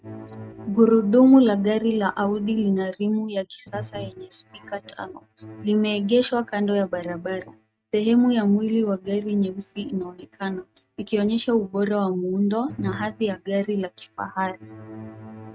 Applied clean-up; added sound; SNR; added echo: neural mask model RNNoise.